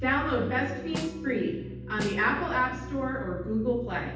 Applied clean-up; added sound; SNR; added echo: none; Snare drum; 12 dB; reverberation time 0.9 s.